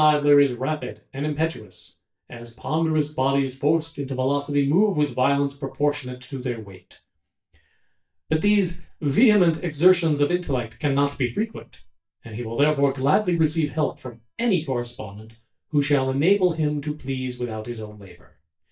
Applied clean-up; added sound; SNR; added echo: neural mask model DeepFilterNet 3.